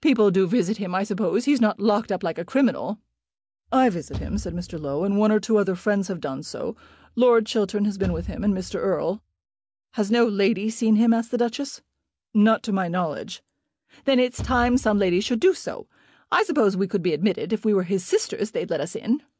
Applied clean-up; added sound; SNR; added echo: none; Bass drum / Thump, thud; 13 dB; none.